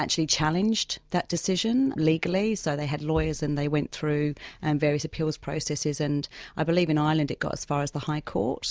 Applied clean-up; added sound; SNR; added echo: none; none; none; none.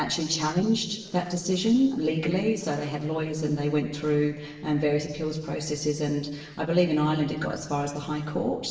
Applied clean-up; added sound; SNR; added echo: neural separator model SepFormer DNS4.